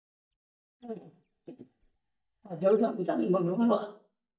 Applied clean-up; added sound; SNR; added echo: neural mask model DeepFilterNet 3.